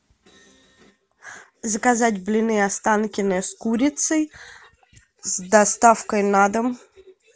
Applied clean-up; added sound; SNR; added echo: none; none; none; none.